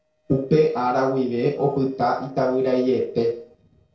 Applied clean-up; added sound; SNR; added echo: neural separator model SepFormer DNS4.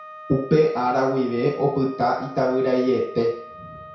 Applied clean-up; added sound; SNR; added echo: none; Wind instrument, woodwind instrument; 18 dB; reverberation time 0.6 s.